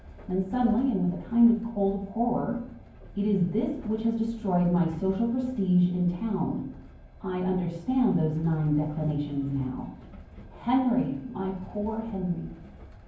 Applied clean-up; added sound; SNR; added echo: none; Train; 19 dB; reverberation time 0.9 s.